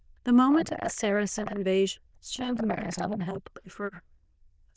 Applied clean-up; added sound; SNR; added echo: neural diffusion model UNIVERSE++.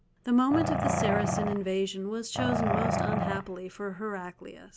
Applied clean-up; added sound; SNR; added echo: none; Growling; -2 dB; none.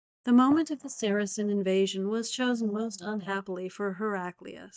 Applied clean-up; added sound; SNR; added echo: neural mask model DeepFilterNet 3.